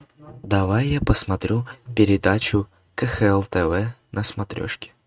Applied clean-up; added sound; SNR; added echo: neural mask model RNNoise.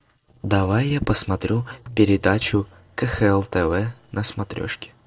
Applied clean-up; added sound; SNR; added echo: neural separator model SepFormer DNS4.